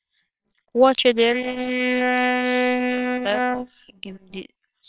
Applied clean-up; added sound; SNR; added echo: neural separator model SepFormer WHAMR!.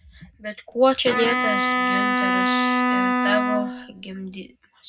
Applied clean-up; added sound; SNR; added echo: none; Bowed string instrument; -4 dB; reverberation time 0.3 s.